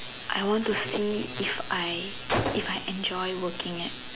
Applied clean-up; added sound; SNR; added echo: none; Gunshot, gunfire; 7 dB; none.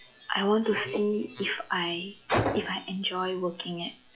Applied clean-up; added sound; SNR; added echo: classical method log-MMSE.